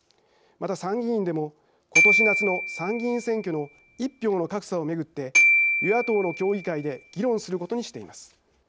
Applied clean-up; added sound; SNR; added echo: none; Glockenspiel; -2 dB; none.